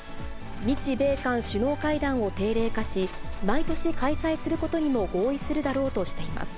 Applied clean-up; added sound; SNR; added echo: none; Livestock, farm animals, working animals; 4 dB; none.